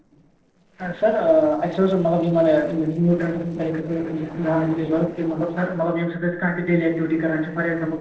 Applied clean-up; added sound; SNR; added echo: neural separator model SepFormer DNS4.